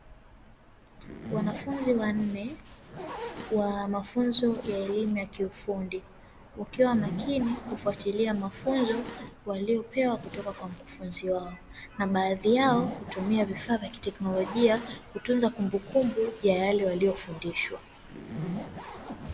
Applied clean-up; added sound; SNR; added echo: none; Zipper (clothing); 12 dB; none.